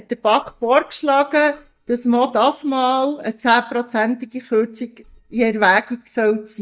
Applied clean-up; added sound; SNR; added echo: neural mask model DeepFilterNet 3.